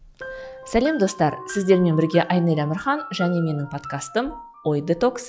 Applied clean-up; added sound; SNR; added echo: classical method log-MMSE.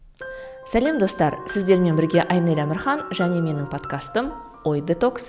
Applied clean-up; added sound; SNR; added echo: none; Wind instrument, woodwind instrument; 19 dB; none.